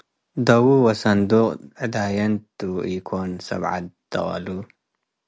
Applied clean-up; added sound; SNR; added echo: none; none; none; none.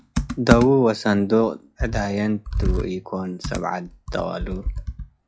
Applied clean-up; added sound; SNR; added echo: classical method log-MMSE.